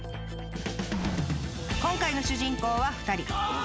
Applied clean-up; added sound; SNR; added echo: none; none; none; none.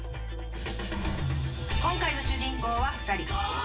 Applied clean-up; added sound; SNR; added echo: none; none; none; reverberation time 0.2 s.